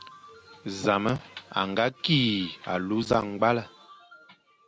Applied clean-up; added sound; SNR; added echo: none; none; none; none.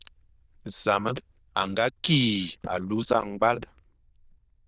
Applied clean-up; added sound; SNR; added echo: neural diffusion model UNIVERSE++.